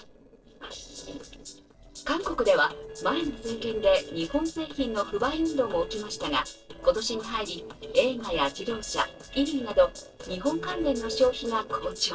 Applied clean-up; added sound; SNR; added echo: neural separator model SepFormer DNS4.